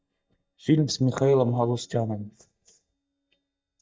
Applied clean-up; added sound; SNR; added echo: neural mask model DeepFilterNet 3.